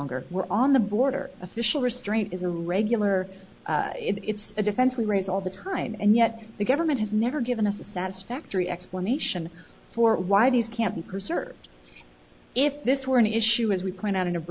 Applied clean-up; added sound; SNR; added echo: none; none; none; none.